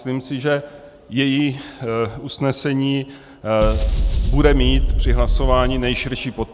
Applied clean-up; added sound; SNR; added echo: none; Boom; -4 dB; none.